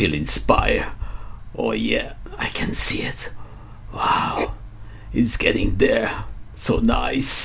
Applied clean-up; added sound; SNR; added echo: none; Writing; 18 dB; none.